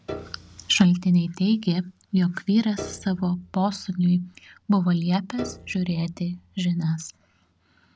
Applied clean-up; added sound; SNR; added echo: none; Piano; 19 dB; none.